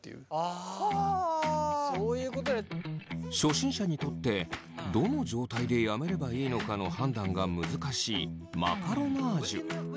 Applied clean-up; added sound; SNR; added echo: none; none; none; none.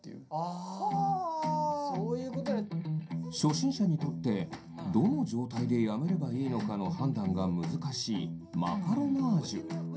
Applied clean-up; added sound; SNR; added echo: none; none; none; reverberation time 0.3 s.